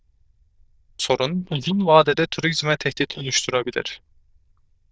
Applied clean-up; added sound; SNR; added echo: neural diffusion model UNIVERSE++.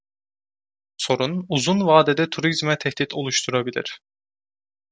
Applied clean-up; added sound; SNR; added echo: none; none; none; none.